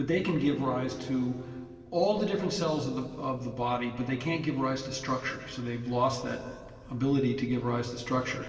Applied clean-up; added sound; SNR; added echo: none; Bowed string instrument; 19 dB; reverberation time 2.1 s.